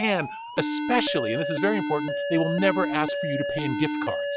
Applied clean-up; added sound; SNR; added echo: classical method log-MMSE.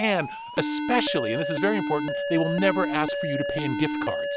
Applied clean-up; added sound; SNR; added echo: none; Alarm; 2 dB; none.